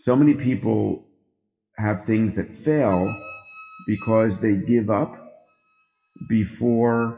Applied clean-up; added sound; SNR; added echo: classical method WPE with log-MMSE.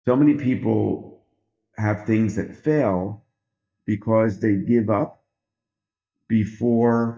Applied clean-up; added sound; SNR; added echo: neural mask model DeepFilterNet 3.